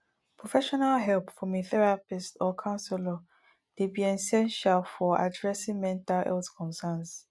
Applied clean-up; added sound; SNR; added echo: none; none; none; none.